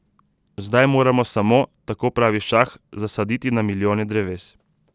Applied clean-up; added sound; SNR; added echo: none; none; none; none.